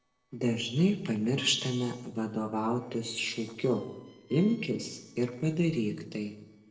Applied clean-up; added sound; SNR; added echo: neural separator model SepFormer DNS4.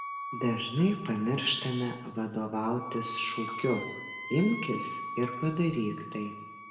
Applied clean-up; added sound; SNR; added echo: none; Wind instrument, woodwind instrument; 9 dB; reverberation time 1.1 s.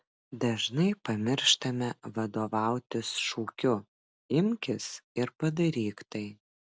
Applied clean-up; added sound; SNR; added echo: none; none; none; none.